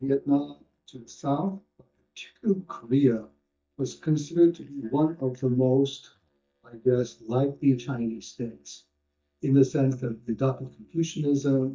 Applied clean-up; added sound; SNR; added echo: neural mask model DeepFilterNet 3.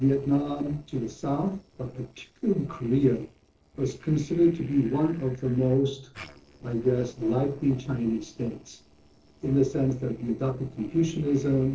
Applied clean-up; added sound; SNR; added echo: neural separator model SepFormer DNS4.